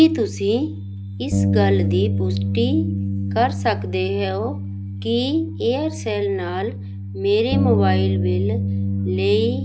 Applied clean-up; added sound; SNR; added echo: none; Bass guitar; 0 dB; none.